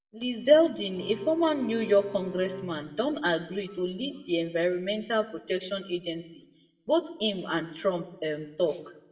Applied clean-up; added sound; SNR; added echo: none; Bowed string instrument; 14 dB; reverberation time 0.6 s.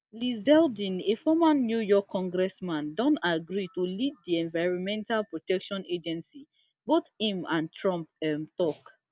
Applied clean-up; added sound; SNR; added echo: none; none; none; none.